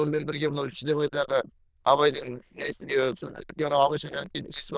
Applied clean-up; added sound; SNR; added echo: neural diffusion model UNIVERSE++.